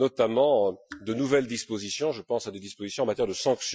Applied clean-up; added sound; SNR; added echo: classical method Wiener filter.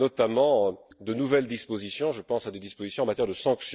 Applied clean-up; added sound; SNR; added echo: neural mask model DeepFilterNet 3.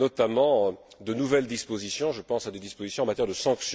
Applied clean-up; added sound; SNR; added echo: none; none; none; none.